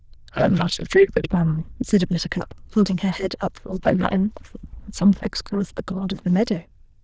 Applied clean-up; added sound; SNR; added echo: neural diffusion model UNIVERSE++.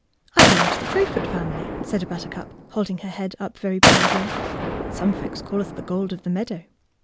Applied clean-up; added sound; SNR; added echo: none; Gunshot, gunfire; -4 dB; none.